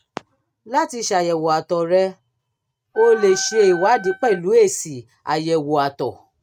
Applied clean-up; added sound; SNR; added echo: neural mask model RNNoise.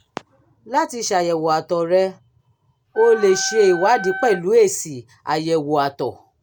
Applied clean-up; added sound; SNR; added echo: none; Wind instrument, woodwind instrument; 10 dB; none.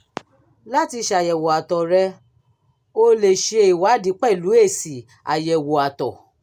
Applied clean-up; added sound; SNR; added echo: none; none; none; none.